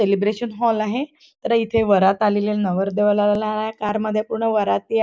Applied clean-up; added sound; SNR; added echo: none; none; none; none.